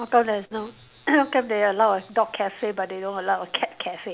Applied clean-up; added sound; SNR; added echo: none; none; none; none.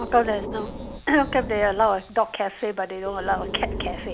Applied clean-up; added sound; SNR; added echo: none; Breathing; 10 dB; none.